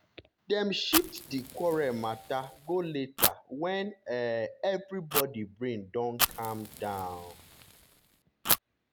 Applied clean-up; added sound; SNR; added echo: none; Fire; 2 dB; none.